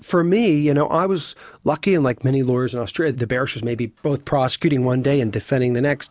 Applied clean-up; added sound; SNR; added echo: none; none; none; none.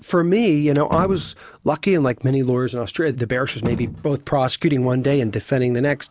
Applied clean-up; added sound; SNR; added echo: none; Slam; 13 dB; none.